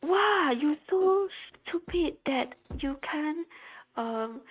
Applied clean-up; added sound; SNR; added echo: neural mask model RNNoise.